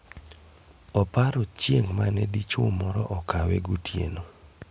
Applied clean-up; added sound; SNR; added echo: none; none; none; none.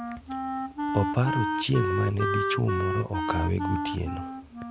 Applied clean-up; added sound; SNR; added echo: none; Wind instrument, woodwind instrument; 1 dB; none.